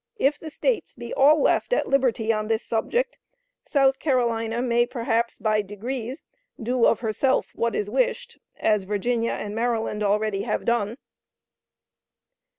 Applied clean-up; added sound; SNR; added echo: none; none; none; none.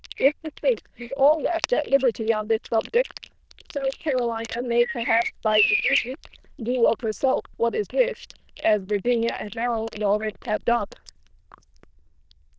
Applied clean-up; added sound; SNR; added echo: neural diffusion model UNIVERSE++.